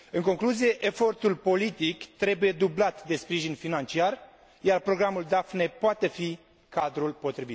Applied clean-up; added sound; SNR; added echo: none; none; none; none.